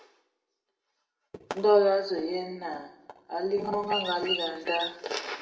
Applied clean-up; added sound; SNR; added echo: none; Bird vocalization, bird call, bird song; 5 dB; reverberation time 0.9 s.